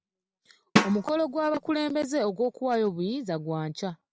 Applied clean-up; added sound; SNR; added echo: none; Drum; 1 dB; none.